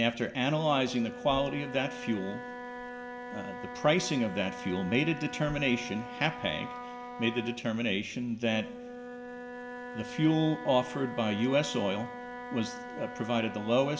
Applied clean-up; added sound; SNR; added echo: none; Wind instrument, woodwind instrument; 11 dB; reverberation time 0.5 s.